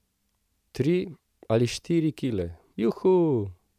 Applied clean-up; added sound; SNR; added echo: none; none; none; none.